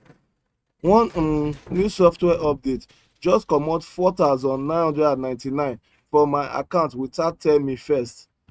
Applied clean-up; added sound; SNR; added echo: neural mask model RNNoise.